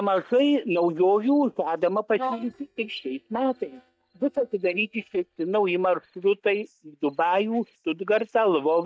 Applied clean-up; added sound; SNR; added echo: neural mask model DeepFilterNet 3.